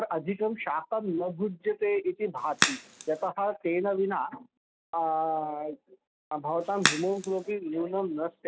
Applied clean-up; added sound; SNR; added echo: none; Crack; 0 dB; none.